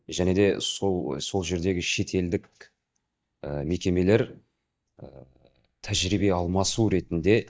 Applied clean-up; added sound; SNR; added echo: neural mask model DeepFilterNet 3.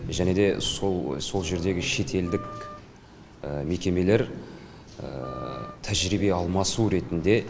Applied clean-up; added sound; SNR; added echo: none; Wind instrument, woodwind instrument; 18 dB; none.